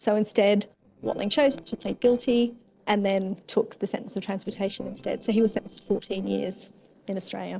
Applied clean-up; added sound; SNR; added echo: neural separator model SepFormer DNS4.